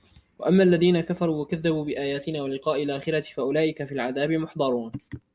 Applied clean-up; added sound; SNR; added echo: none; none; none; none.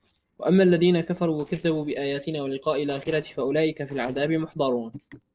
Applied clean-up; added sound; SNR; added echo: neural separator model SepFormer DNS4.